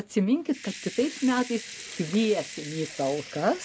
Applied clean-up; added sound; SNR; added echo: none; Sink (filling or washing) / Water tap, faucet / Liquid; 14 dB; none.